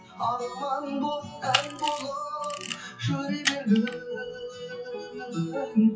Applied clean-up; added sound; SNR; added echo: classical method WPE with log-MMSE.